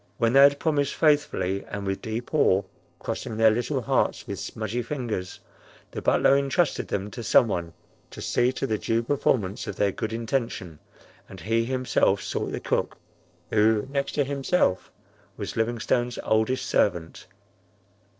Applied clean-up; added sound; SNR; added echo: neural separator model SepFormer DNS4.